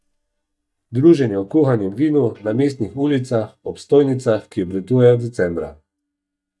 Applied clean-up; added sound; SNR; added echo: neural mask model DeepFilterNet 3.